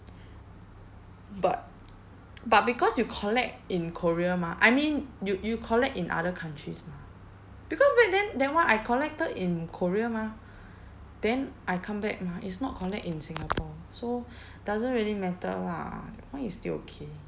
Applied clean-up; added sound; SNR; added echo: none; none; none; none.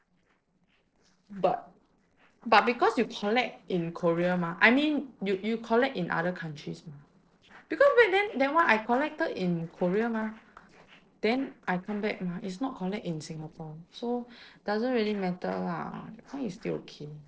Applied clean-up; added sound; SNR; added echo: neural separator model SepFormer DNS4.